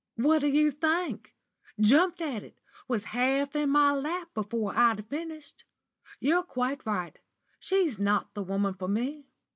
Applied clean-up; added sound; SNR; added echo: none; none; none; none.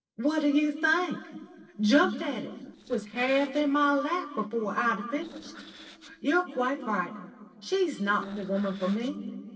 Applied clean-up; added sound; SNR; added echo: neural separator model SepFormer DNS4.